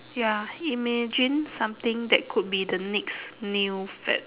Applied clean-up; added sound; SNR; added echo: none; none; none; none.